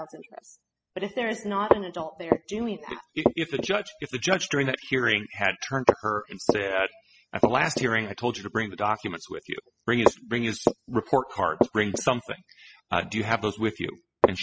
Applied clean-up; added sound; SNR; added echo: classical method spectral subtraction.